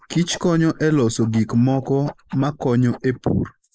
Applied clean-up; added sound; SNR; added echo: neural mask model Resemble Enhance denoiser.